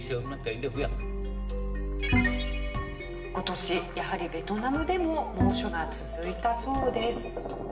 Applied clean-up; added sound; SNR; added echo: none; Bowed string instrument; 1 dB; reverberation time 0.8 s.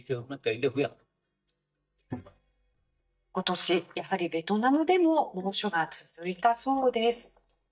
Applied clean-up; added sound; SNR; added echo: neural mask model DeepFilterNet 3.